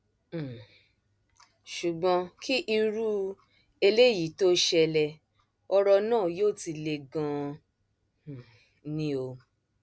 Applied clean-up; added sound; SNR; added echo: none; none; none; none.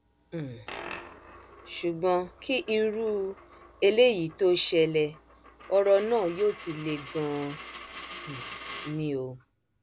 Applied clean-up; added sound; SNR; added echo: none; Coin (dropping); 17 dB; none.